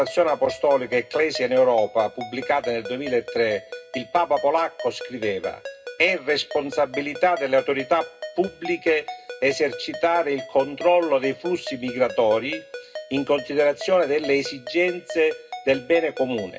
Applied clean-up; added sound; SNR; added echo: none; Ringtone; 14 dB; reverberation time 0.2 s.